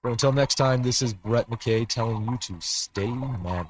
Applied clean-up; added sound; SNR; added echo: neural mask model RNNoise.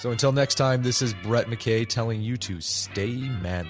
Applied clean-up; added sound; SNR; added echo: none; none; none; none.